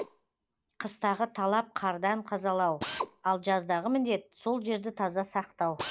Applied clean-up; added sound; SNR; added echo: none; Drill; 12 dB; none.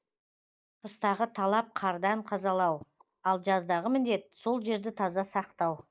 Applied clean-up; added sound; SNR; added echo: neural mask model DeepFilterNet 3.